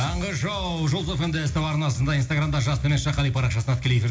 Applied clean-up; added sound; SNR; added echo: none; none; none; reverberation time 0.4 s.